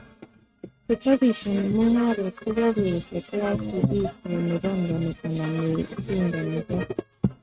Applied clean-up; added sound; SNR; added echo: neural mask model RNNoise.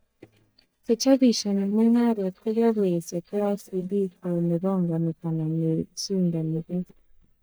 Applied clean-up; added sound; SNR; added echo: neural mask model DeepFilterNet 3.